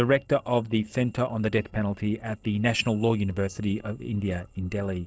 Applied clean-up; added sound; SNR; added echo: neural separator model SepFormer DNS4.